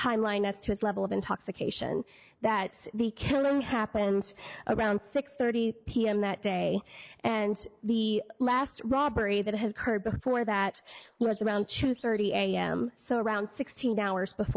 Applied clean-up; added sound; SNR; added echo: neural mask model Resemble Enhance denoiser.